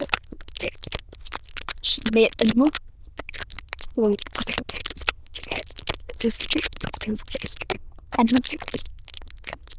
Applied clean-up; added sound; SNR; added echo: neural diffusion model UNIVERSE++.